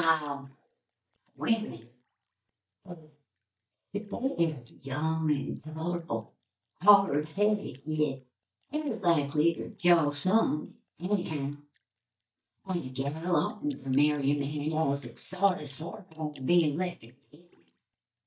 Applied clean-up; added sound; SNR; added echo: neural mask model DeepFilterNet 3.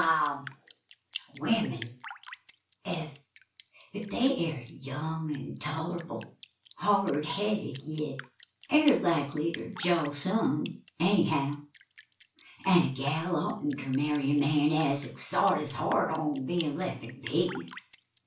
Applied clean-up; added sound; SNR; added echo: none; Drip; 20 dB; reverberation time 0.3 s.